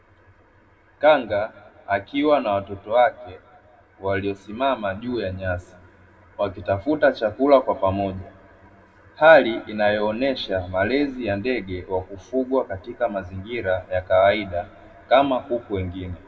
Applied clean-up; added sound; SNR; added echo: none; none; none; reverberation time 1.5 s.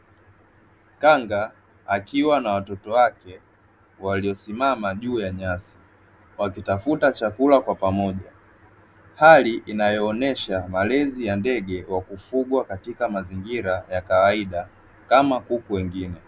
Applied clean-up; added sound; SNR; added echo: none; none; none; none.